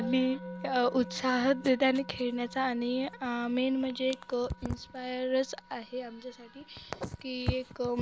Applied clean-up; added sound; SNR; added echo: none; Musical instrument; 16 dB; none.